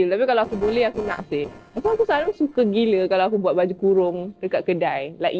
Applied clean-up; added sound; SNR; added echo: neural separator model SepFormer DNS4.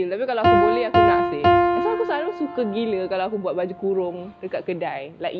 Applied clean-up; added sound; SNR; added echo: none; Piano; -3 dB; none.